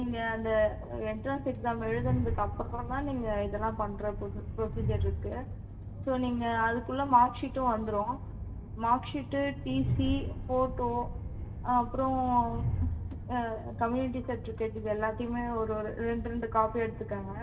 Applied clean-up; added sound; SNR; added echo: none; Train; 5 dB; reverberation time 1.7 s.